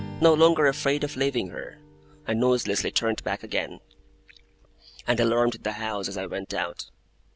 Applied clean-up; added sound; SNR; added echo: none; Strum; 20 dB; none.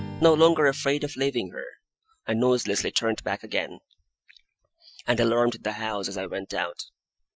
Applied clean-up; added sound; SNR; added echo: classical method Wiener filter.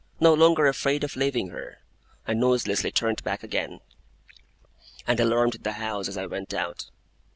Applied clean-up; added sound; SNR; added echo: none; none; none; none.